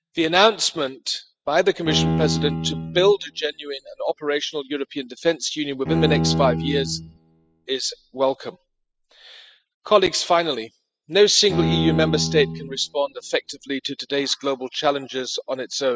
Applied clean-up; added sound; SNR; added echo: classical method spectral subtraction.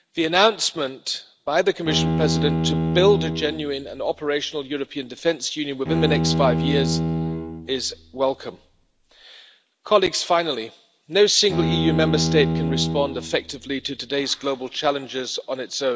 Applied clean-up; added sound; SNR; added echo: none; Bowed string instrument; 2 dB; none.